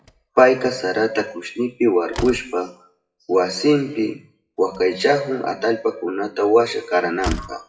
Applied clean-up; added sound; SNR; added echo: classical method WPE with log-MMSE.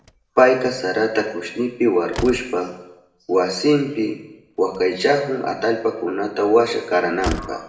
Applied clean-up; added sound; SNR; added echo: none; Slam; 17 dB; reverberation time 0.8 s.